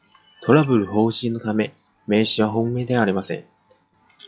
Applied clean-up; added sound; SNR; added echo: classical method log-MMSE.